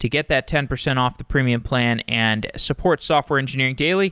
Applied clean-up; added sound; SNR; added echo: none; none; none; none.